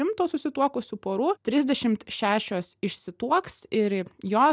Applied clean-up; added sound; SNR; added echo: none; none; none; none.